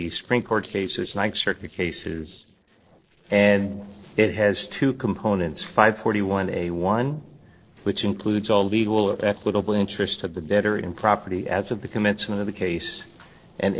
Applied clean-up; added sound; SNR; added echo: neural separator model SepFormer DNS4.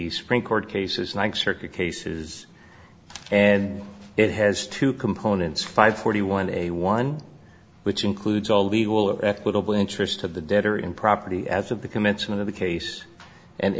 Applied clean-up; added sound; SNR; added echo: none; none; none; none.